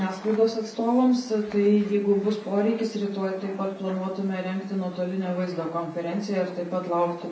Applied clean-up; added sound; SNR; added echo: none; none; none; none.